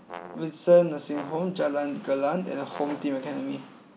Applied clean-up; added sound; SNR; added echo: none; Brass instrument; 18 dB; none.